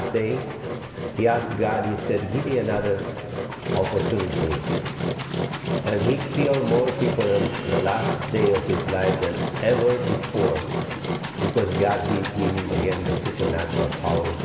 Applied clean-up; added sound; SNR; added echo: none; Engine; 3 dB; reverberation time 2.5 s.